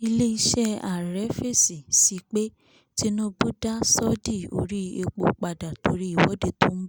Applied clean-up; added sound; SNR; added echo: none; none; none; none.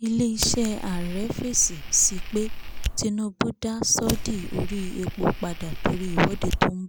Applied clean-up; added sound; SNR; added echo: none; Fire; 5 dB; none.